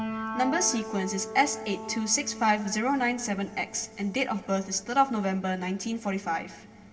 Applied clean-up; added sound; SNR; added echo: none; Piano; 11 dB; reverberation time 1.7 s.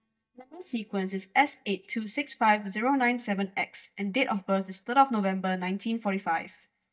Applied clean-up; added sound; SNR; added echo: neural mask model DeepFilterNet 3.